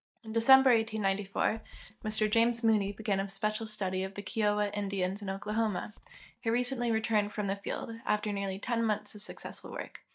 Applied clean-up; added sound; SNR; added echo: neural mask model DeepFilterNet 3.